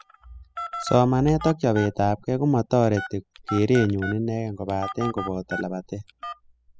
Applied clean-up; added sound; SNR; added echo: classical method spectral subtraction.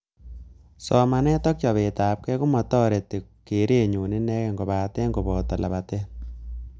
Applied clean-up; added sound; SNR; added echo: none; none; none; none.